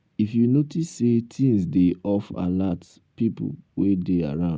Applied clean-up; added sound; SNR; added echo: none; none; none; none.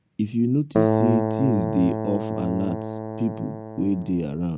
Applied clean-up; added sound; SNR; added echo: none; Keyboard (musical); 1 dB; none.